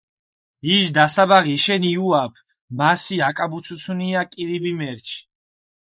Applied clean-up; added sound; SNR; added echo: neural mask model Resemble Enhance denoiser.